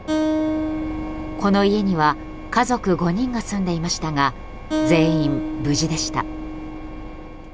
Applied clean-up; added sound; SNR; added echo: none; Acoustic guitar; 5 dB; none.